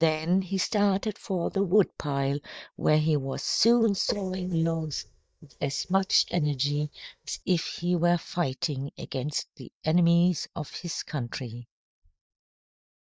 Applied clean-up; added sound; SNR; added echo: neural mask model DeepFilterNet 3.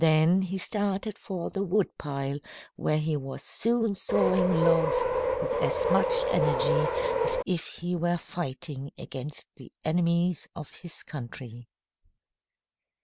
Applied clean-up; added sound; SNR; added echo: none; Subway, metro, underground; -3 dB; none.